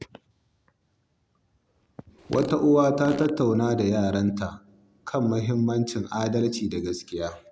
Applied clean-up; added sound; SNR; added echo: none; Fart; 17 dB; none.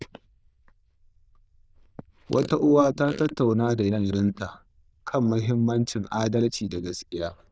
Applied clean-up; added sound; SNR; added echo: neural diffusion model UNIVERSE++.